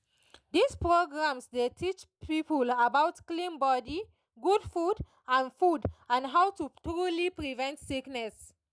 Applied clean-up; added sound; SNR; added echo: none; none; none; none.